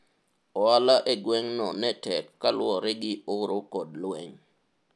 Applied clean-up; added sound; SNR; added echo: none; none; none; none.